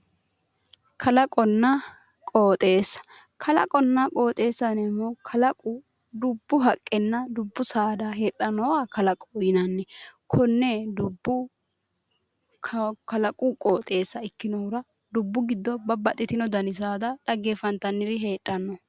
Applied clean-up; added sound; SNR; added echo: none; none; none; none.